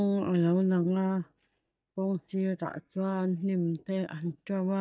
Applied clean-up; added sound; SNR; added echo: neural mask model DeepFilterNet 3.